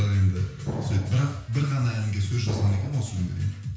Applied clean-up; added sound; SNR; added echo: none; Explosion; 14 dB; reverberation time 0.5 s.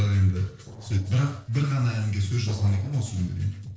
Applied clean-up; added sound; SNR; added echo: neural separator model SepFormer DNS4.